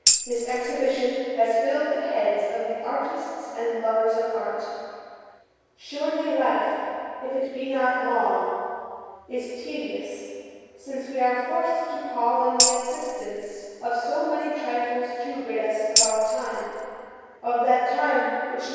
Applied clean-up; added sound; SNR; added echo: none; Tambourine; -1 dB; reverberation time 2.2 s.